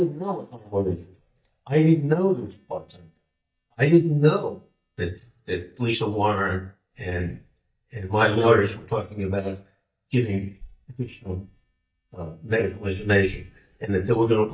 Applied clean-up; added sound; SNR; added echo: neural mask model DeepFilterNet 3.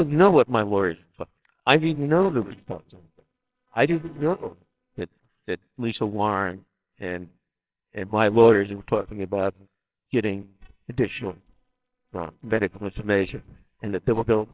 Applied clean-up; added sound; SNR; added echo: neural separator model SepFormer WHAMR!.